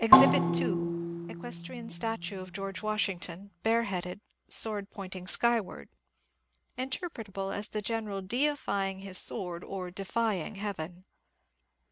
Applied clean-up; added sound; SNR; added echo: none; Percussion; -4 dB; none.